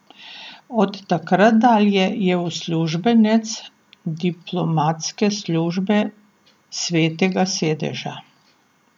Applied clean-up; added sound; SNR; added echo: none; none; none; none.